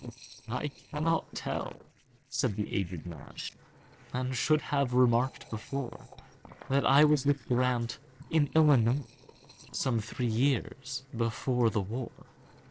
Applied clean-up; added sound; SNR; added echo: neural separator model SepFormer DNS4.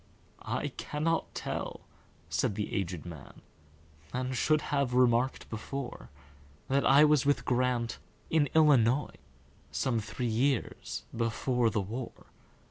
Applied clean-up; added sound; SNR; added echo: none; none; none; none.